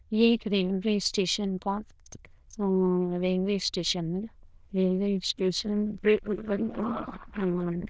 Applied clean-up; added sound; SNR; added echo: neural diffusion model UNIVERSE++.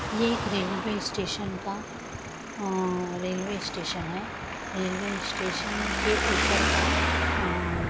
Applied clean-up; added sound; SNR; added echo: none; Traffic noise, roadway noise; -2 dB; none.